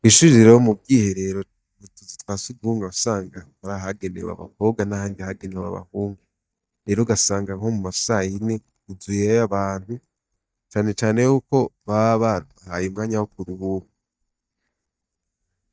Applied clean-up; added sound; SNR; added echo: neural mask model DeepFilterNet 3.